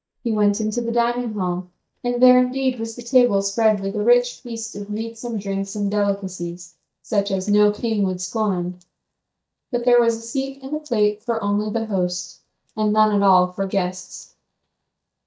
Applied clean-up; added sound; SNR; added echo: neural mask model DeepFilterNet 3.